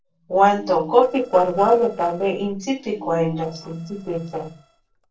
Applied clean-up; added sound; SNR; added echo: neural separator model SepFormer DNS4.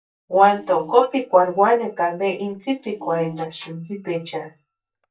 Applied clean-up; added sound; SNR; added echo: neural mask model DeepFilterNet 3.